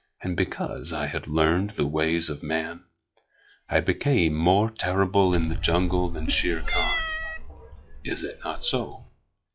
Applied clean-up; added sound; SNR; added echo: classical method log-MMSE.